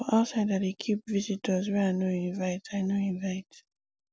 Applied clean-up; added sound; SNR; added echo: none; none; none; none.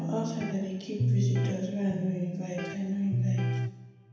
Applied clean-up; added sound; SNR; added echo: none; Electric guitar; -1 dB; reverberation time 0.9 s.